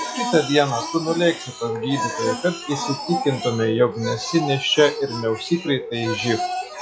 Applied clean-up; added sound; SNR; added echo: classical method log-MMSE.